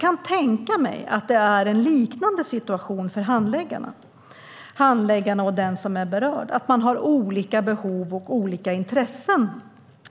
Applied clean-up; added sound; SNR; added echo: none; none; none; none.